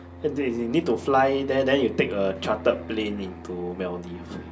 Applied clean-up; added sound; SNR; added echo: none; Fixed-wing aircraft, airplane; 14 dB; reverberation time 0.2 s.